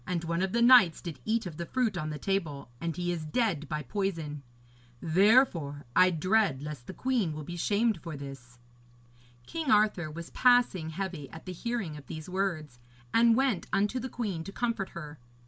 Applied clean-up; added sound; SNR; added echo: none; none; none; none.